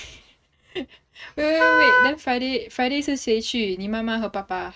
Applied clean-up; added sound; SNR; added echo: neural mask model RNNoise.